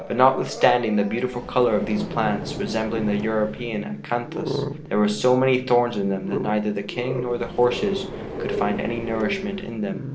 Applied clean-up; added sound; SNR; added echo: none; Growling + Car; 8 dB; none.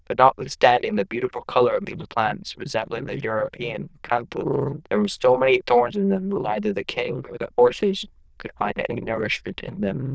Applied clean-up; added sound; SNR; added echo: neural diffusion model UNIVERSE++.